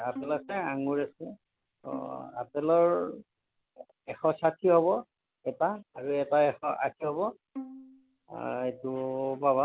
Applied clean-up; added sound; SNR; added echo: none; Bowed string instrument; 17 dB; none.